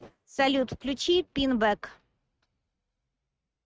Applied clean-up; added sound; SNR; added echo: neural mask model RNNoise.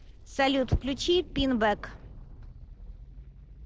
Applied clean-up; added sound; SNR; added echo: neural separator model SepFormer DNS4.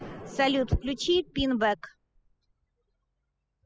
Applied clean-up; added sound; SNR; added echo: classical method spectral subtraction.